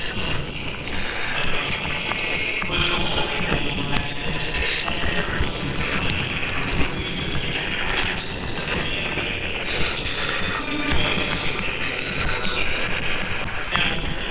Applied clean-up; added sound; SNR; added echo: neural separator model SepFormer WHAMR!.